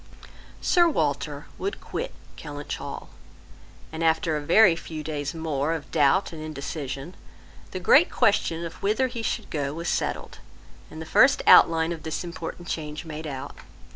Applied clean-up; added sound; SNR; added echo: none; none; none; none.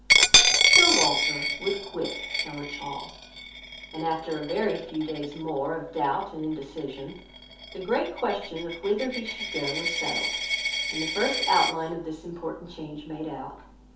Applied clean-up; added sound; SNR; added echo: none; Coin (dropping); -3 dB; reverberation time 0.5 s.